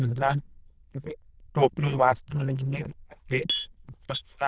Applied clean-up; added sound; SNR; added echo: neural diffusion model UNIVERSE++.